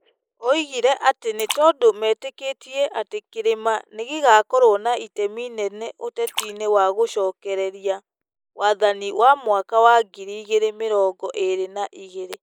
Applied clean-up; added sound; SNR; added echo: neural mask model Resemble Enhance denoiser.